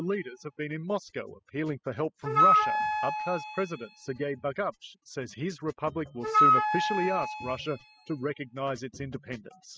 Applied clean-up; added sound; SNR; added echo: classical method spectral subtraction.